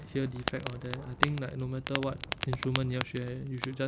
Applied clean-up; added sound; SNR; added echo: none; Fire; 1 dB; none.